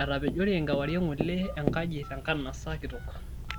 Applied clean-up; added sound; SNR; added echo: none; Telephone + Tap; 5 dB; none.